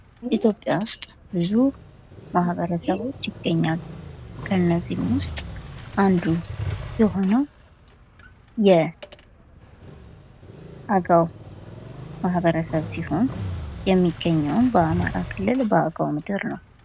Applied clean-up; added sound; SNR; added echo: none; Motorcycle; 12 dB; none.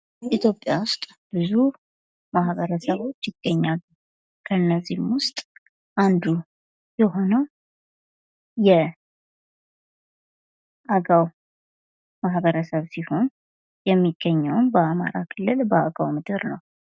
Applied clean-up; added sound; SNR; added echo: none; none; none; none.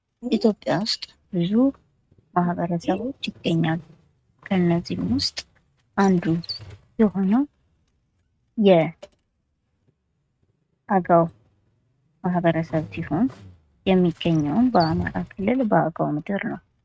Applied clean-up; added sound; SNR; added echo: neural mask model RNNoise.